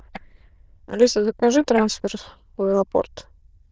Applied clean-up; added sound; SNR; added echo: neural diffusion model UNIVERSE++.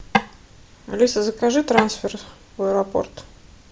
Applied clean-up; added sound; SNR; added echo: none; Tap / Wood; 1 dB; none.